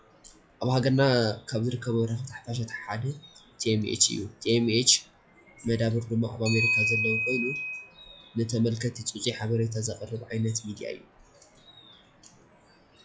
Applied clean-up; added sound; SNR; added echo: classical method log-MMSE.